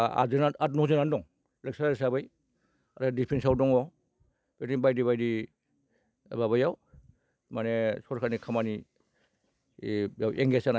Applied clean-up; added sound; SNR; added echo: none; none; none; none.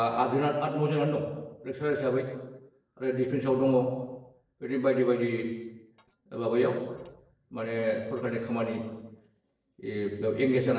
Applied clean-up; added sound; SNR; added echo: neural separator model SepFormer DNS4.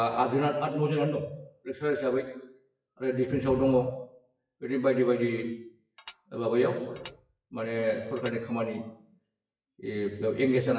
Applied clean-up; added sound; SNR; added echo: classical method WPE with log-MMSE.